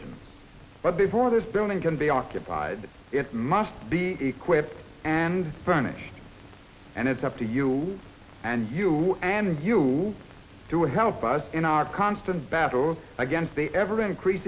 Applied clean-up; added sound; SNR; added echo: none; none; none; none.